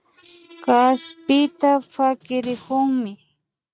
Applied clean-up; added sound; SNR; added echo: neural mask model RNNoise.